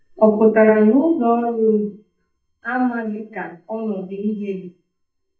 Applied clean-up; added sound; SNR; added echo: neural mask model DeepFilterNet 3.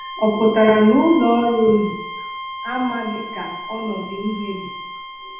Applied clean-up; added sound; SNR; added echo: none; Bowed string instrument; 11 dB; reverberation time 0.9 s.